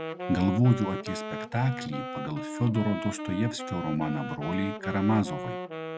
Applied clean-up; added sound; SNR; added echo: none; Wind instrument, woodwind instrument; 7 dB; none.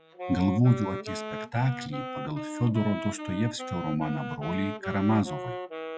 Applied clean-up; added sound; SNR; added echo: classical method log-MMSE.